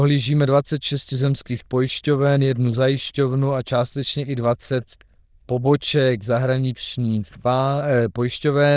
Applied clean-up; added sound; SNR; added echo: neural diffusion model UNIVERSE++.